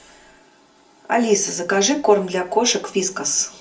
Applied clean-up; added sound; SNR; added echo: none; none; none; reverberation time 0.2 s.